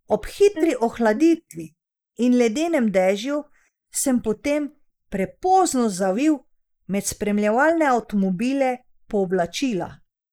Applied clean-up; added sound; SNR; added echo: neural mask model Resemble Enhance denoiser.